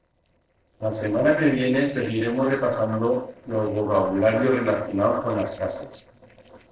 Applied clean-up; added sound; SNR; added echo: neural separator model SepFormer DNS4.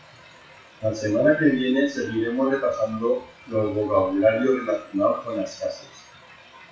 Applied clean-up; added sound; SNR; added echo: classical method WPE with log-MMSE.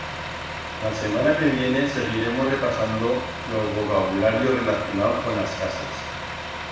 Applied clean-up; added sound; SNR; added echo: none; Truck; 8 dB; reverberation time 0.7 s.